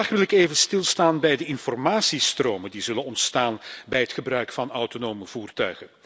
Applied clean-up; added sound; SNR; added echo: none; none; none; none.